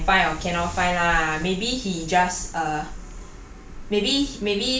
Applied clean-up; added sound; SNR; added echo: none; none; none; none.